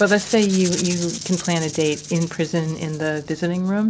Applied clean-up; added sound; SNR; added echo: none; Rattle (instrument); 12 dB; none.